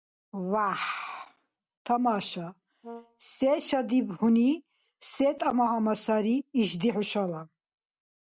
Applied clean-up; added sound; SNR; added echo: none; Brass instrument; 20 dB; none.